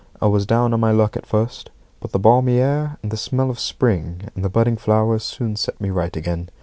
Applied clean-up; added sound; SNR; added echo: none; none; none; none.